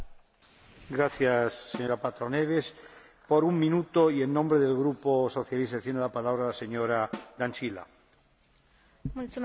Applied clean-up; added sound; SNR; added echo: none; Snare drum; 19 dB; none.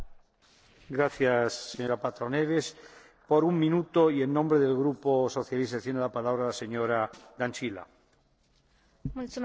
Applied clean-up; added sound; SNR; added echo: neural separator model SepFormer DNS4.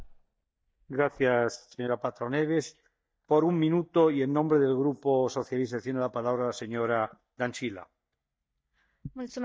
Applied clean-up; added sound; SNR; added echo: neural mask model DeepFilterNet 3.